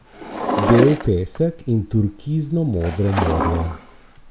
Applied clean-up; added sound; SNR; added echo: none; Drawer open or close; 6 dB; none.